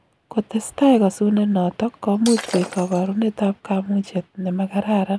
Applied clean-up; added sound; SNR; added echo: none; Shatter; 12 dB; none.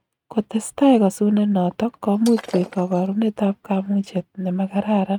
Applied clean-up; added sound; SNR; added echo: neural mask model RNNoise.